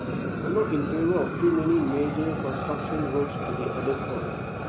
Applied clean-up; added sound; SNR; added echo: none; Fire; 3 dB; none.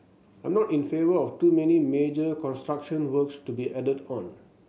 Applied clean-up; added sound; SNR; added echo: none; none; none; none.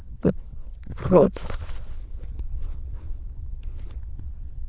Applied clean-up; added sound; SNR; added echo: neural diffusion model UNIVERSE++.